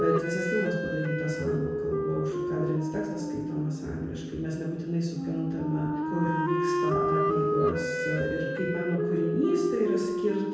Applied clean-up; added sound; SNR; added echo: none; Wind instrument, woodwind instrument; 0 dB; reverberation time 1.2 s.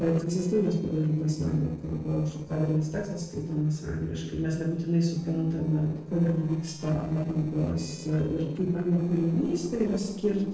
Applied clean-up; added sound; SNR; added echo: neural separator model SepFormer DNS4.